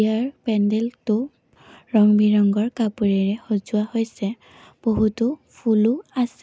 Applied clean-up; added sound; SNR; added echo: none; none; none; none.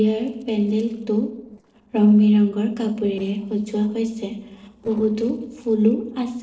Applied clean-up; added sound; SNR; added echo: neural separator model SepFormer DNS4.